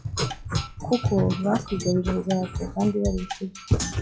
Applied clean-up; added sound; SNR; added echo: classical method log-MMSE.